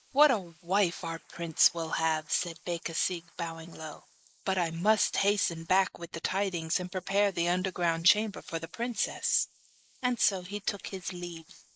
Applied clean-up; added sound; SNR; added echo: neural mask model Resemble Enhance denoiser.